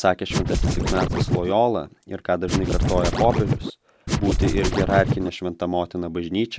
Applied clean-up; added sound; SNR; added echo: none; Scratching (performance technique); -2 dB; none.